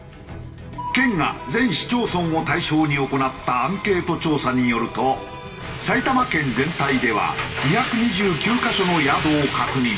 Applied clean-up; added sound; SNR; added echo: none; none; none; reverberation time 0.8 s.